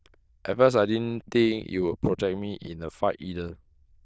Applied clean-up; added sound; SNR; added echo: neural diffusion model UNIVERSE++.